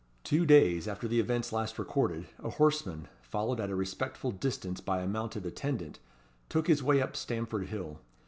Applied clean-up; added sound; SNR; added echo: none; none; none; none.